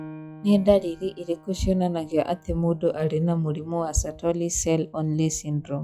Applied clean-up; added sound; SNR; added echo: classical method log-MMSE.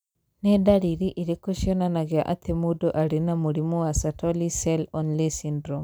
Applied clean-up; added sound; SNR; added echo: none; none; none; none.